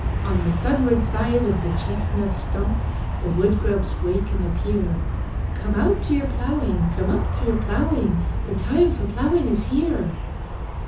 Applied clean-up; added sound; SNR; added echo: none; Aircraft; 0 dB; reverberation time 0.6 s.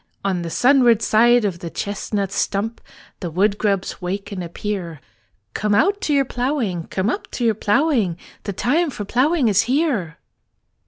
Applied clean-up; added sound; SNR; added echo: none; none; none; none.